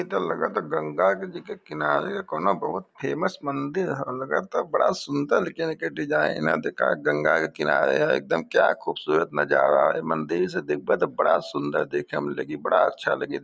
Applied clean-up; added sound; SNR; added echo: none; none; none; none.